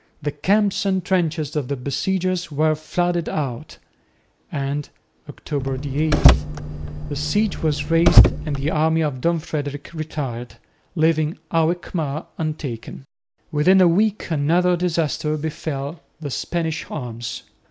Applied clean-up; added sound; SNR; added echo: none; Car; -4 dB; none.